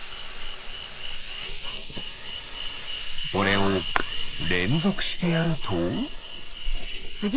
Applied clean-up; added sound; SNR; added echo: neural mask model Resemble Enhance denoiser.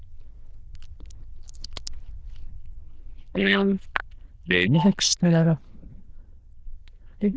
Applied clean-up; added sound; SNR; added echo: neural diffusion model UNIVERSE++.